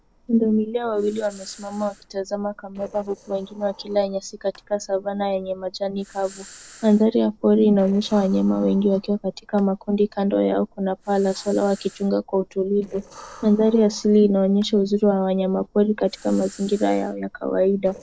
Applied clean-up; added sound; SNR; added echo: neural separator model SepFormer DNS4.